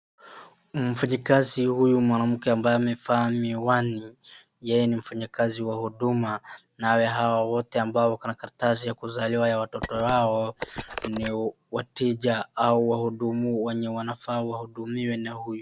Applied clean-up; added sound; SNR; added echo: none; Telephone; 11 dB; none.